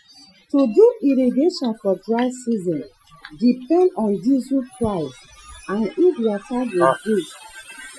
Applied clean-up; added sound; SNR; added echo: classical method Wiener filter.